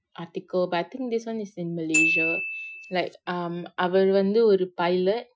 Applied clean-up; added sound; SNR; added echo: classical method Wiener filter.